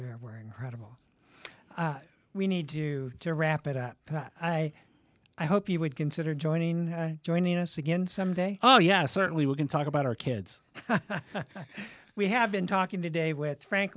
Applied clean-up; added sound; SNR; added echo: none; none; none; none.